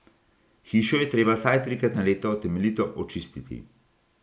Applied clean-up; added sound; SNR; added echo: none; none; none; none.